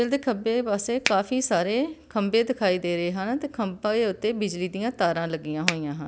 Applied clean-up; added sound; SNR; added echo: none; Finger snapping; 4 dB; none.